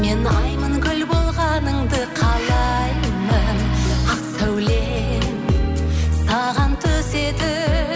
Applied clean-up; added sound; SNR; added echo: none; none; none; none.